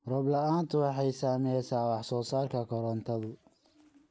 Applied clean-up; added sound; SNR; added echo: none; none; none; none.